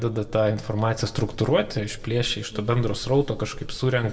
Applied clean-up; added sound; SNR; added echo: none; none; none; reverberation time 1.2 s.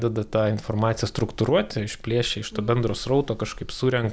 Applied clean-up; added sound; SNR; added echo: none; none; none; none.